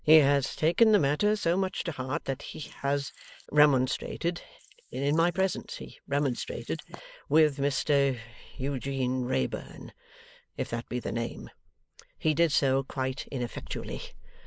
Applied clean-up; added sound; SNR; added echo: neural mask model Resemble Enhance denoiser.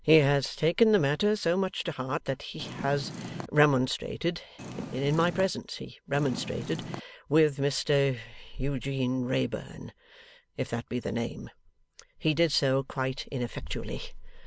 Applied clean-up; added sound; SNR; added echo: none; Purr; 9 dB; none.